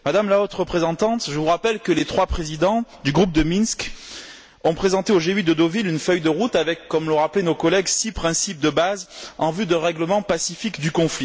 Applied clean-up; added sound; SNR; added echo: none; none; none; none.